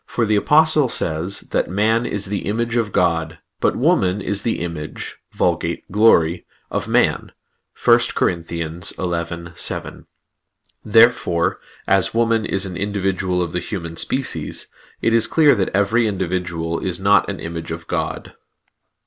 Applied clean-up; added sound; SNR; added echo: none; none; none; none.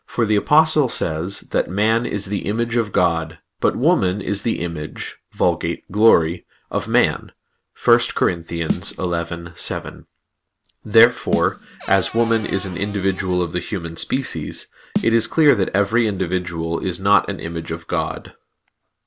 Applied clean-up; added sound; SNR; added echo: none; Snare drum + Cupboard open or close / Door; 11 dB; none.